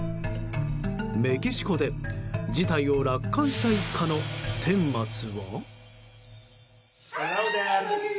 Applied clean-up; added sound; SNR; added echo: none; none; none; none.